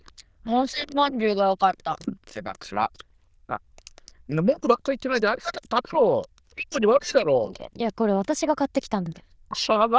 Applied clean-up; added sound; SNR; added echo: neural diffusion model UNIVERSE++.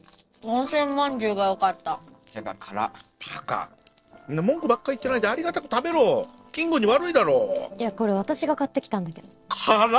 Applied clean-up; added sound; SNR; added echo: neural separator model SepFormer DNS4.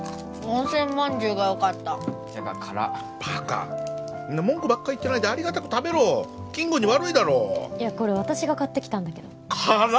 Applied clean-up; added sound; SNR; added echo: none; none; none; none.